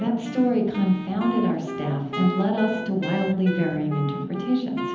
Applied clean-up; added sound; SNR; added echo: none; Wind instrument, woodwind instrument; 10 dB; reverberation time 0.9 s.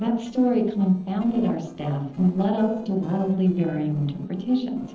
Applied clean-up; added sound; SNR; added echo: neural separator model SepFormer DNS4.